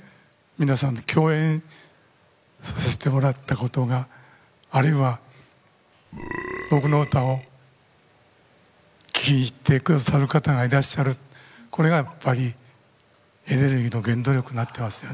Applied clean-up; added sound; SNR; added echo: none; Burping, eructation; 11 dB; none.